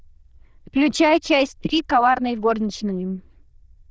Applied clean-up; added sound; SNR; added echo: neural diffusion model UNIVERSE++.